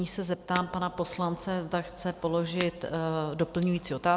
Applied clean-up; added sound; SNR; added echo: none; Shatter; 16 dB; none.